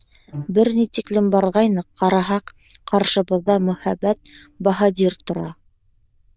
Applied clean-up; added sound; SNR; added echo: neural diffusion model UNIVERSE++.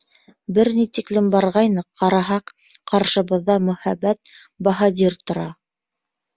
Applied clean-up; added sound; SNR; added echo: none; none; none; none.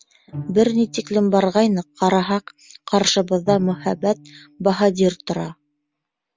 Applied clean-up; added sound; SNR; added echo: none; Bowed string instrument; 19 dB; none.